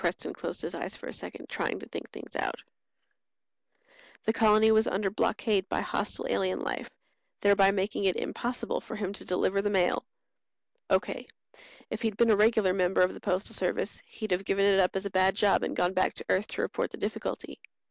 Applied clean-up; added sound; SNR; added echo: none; none; none; none.